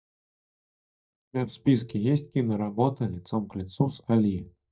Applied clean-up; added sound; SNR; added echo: neural mask model DeepFilterNet 3.